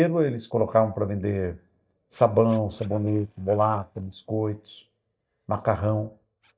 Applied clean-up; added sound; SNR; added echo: neural mask model DeepFilterNet 3.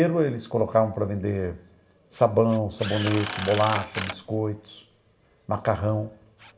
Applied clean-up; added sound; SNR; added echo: none; Drill; 13 dB; reverberation time 0.6 s.